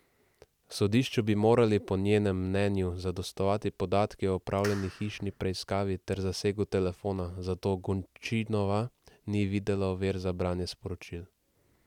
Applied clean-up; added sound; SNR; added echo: none; Clapping; 17 dB; none.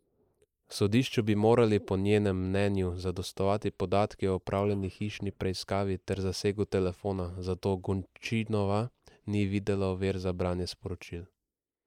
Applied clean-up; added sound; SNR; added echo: neural mask model Resemble Enhance denoiser.